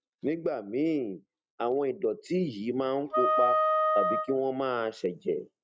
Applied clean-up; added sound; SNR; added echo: neural mask model RNNoise.